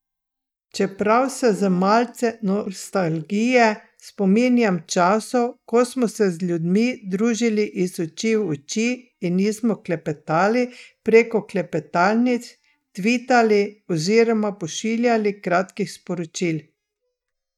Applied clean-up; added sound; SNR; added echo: neural mask model DeepFilterNet 3.